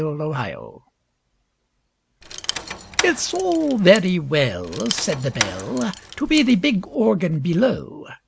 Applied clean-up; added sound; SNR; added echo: none; Rattle / Keys jangling; 10 dB; none.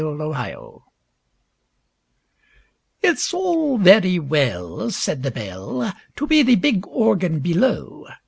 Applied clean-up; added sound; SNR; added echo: none; none; none; none.